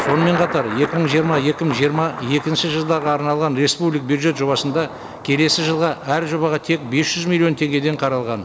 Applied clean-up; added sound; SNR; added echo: none; Thunder; 12 dB; none.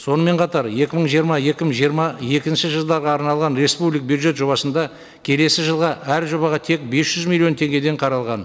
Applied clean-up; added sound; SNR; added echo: none; none; none; none.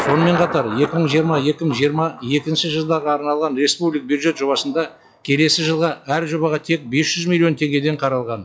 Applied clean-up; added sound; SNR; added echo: classical method log-MMSE.